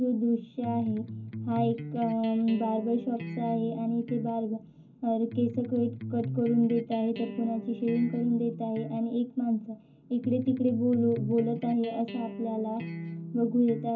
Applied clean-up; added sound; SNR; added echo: none; Electric guitar; 9 dB; reverberation time 0.3 s.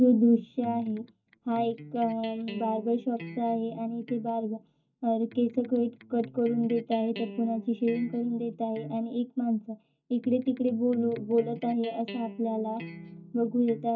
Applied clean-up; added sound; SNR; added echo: neural mask model DeepFilterNet 3.